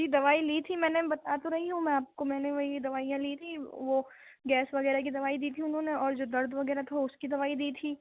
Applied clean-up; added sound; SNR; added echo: none; none; none; none.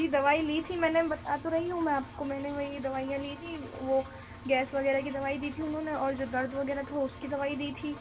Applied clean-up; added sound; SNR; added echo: none; Engine; 14 dB; reverberation time 2.7 s.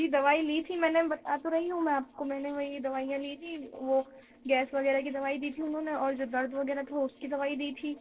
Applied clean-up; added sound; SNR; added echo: neural separator model SepFormer DNS4.